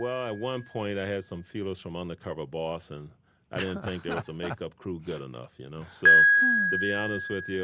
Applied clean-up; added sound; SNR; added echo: none; Piano; -5 dB; none.